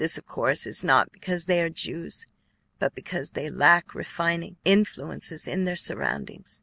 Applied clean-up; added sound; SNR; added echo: none; none; none; none.